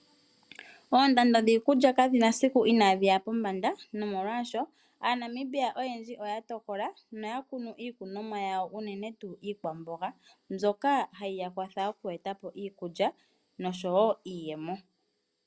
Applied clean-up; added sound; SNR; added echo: none; none; none; none.